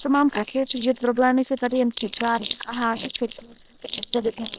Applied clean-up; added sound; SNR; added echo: neural separator model SepFormer WHAM!.